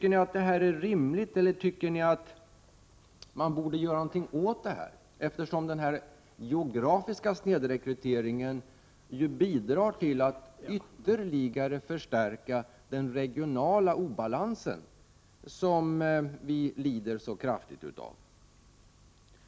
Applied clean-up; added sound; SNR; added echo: none; none; none; none.